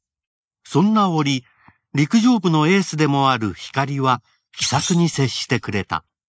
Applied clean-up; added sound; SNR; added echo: neural mask model Resemble Enhance denoiser.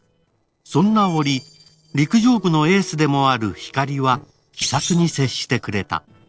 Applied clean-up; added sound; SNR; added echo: neural separator model SepFormer DNS4.